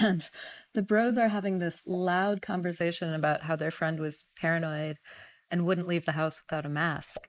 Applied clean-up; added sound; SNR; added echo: neural mask model Resemble Enhance denoiser.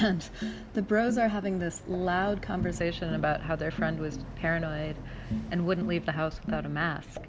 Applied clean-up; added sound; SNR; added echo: none; Boat, Water vehicle; 13 dB; none.